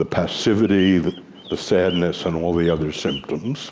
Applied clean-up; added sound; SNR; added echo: neural mask model Resemble Enhance denoiser.